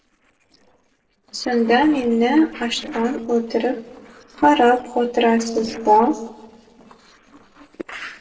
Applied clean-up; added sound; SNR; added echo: neural separator model SepFormer DNS4.